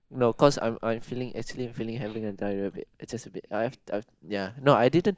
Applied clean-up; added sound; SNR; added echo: neural mask model DeepFilterNet 3.